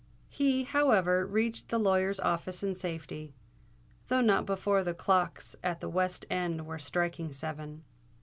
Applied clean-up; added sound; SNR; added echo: none; none; none; none.